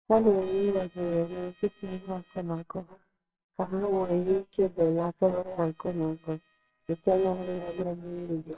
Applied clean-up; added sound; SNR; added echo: neural separator model SepFormer WHAMR!.